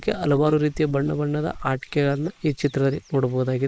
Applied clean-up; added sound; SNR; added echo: neural mask model Resemble Enhance denoiser.